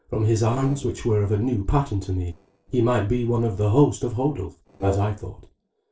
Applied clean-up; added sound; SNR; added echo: neural separator model SepFormer DNS4.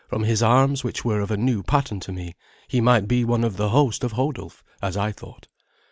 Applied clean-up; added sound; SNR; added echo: none; none; none; none.